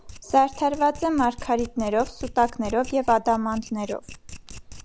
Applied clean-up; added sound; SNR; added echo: none; Domestic sounds, home sounds; 14 dB; none.